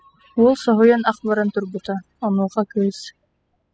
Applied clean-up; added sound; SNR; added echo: classical method spectral subtraction.